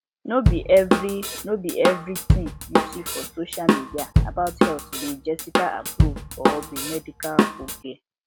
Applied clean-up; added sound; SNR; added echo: none; Drum / Drum kit; -3 dB; none.